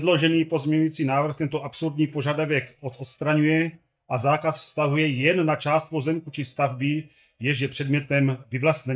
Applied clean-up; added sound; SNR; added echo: neural mask model DeepFilterNet 3.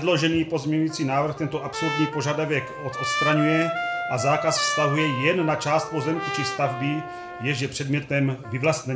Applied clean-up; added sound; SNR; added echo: none; Trumpet; 7 dB; reverberation time 0.4 s.